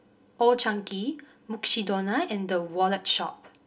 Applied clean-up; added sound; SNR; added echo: none; none; none; reverberation time 0.2 s.